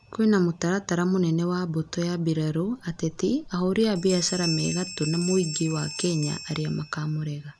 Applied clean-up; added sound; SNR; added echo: none; Bell; 13 dB; none.